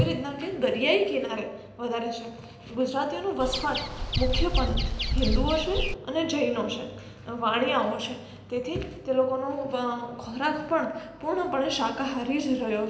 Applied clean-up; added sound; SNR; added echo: none; Bird vocalization, bird call, bird song; -2 dB; reverberation time 0.8 s.